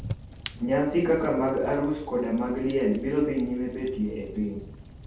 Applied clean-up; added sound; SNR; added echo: none; Fire; 14 dB; reverberation time 0.7 s.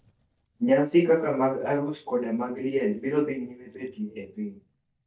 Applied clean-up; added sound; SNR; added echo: neural mask model DeepFilterNet 3.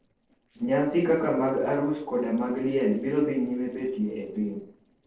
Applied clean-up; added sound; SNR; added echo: neural separator model SepFormer DNS4.